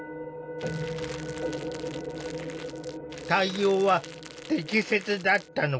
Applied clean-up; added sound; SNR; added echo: none; Crackle; 17 dB; none.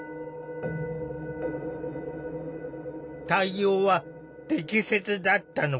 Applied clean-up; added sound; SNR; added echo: none; none; none; none.